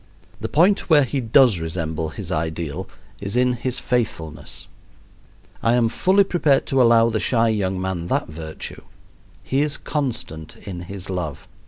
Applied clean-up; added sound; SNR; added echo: none; none; none; none.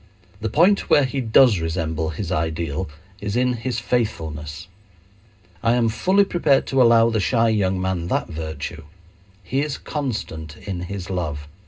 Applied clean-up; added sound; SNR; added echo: none; none; none; reverberation time 0.2 s.